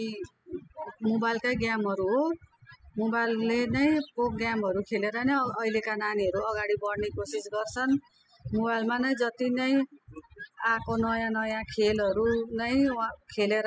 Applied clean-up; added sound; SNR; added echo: classical method spectral subtraction.